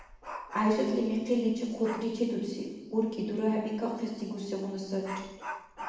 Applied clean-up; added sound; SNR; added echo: none; Dog; 14 dB; reverberation time 1.1 s.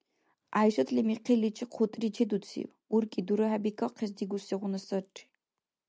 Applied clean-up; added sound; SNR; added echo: none; none; none; none.